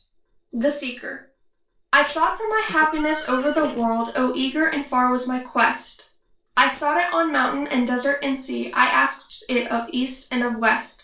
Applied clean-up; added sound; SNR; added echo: neural separator model SepFormer DNS4.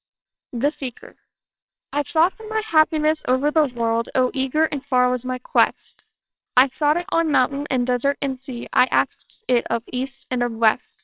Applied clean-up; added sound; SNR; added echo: neural separator model SepFormer WHAMR!.